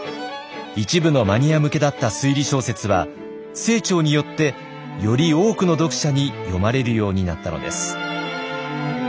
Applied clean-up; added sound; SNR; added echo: none; none; none; none.